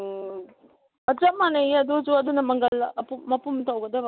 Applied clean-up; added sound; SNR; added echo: none; none; none; none.